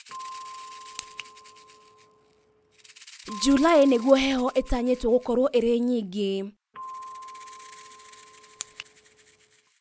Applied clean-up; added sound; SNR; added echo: none; Percussion + Rattle (instrument); 15 dB; none.